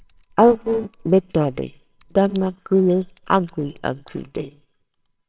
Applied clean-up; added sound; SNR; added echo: neural separator model SepFormer WHAMR!.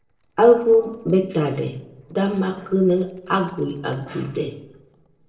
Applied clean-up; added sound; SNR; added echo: neural separator model SepFormer DNS4.